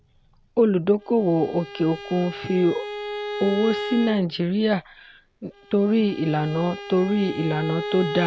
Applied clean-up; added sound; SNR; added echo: none; Bowed string instrument; 11 dB; none.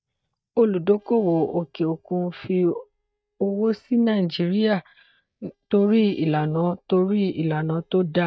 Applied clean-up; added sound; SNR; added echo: neural mask model DeepFilterNet 3.